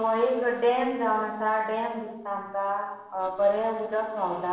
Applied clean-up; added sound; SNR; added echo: neural separator model SepFormer DNS4.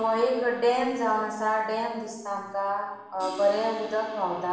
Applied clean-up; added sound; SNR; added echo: none; Crash cymbal; 20 dB; reverberation time 0.9 s.